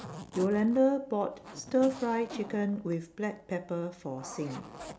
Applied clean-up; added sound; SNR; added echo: none; Zipper (clothing); 16 dB; none.